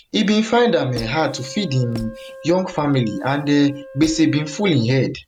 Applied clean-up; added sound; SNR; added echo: none; Wind instrument, woodwind instrument + Squeak; 17 dB; none.